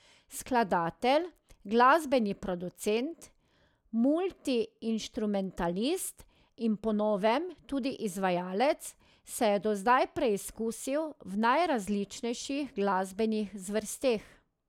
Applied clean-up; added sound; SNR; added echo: none; none; none; none.